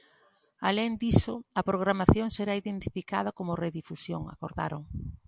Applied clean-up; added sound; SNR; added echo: none; none; none; none.